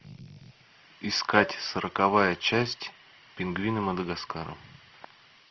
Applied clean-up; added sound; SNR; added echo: neural mask model Resemble Enhance denoiser.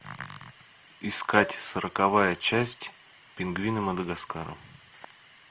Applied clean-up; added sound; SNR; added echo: none; Cowbell; 14 dB; none.